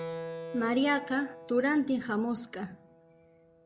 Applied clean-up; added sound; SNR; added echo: none; Keyboard (musical); 12 dB; none.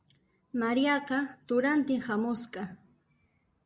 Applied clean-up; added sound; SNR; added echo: none; none; none; none.